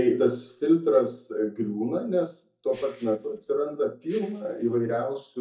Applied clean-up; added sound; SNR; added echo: neural mask model DeepFilterNet 3.